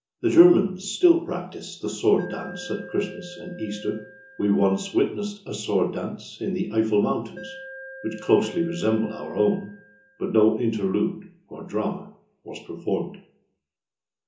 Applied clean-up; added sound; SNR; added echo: none; Alarm; 18 dB; reverberation time 0.8 s.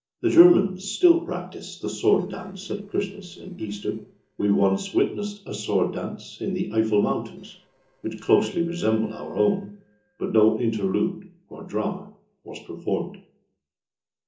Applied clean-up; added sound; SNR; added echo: neural separator model SepFormer DNS4.